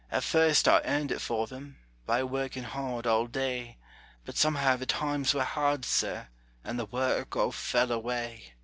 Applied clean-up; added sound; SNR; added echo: none; none; none; none.